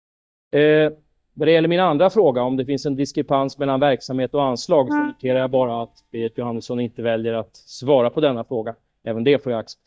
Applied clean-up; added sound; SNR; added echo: neural mask model DeepFilterNet 3.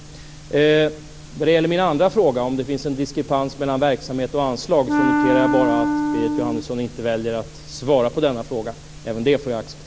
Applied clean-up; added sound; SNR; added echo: none; Wind instrument, woodwind instrument; 0 dB; none.